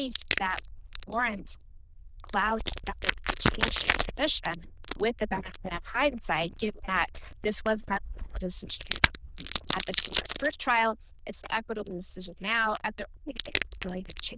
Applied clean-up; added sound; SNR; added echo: neural diffusion model UNIVERSE++.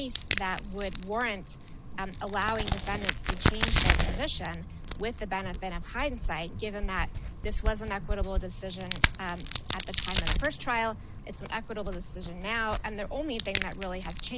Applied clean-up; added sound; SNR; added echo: none; Crack; -3 dB; none.